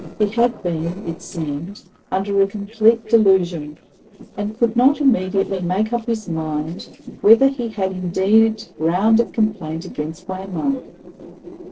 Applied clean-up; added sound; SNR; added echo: neural separator model SepFormer DNS4.